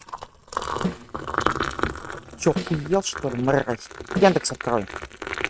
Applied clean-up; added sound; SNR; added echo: neural mask model RNNoise.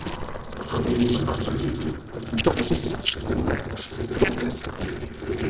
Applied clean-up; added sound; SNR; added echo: neural separator model SepFormer DNS4.